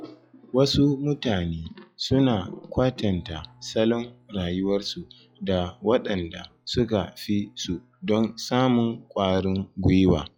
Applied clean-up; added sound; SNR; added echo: classical method log-MMSE.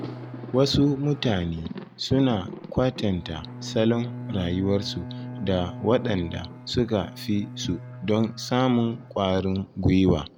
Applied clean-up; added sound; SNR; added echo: none; Bowed string instrument + Thunder; 13 dB; none.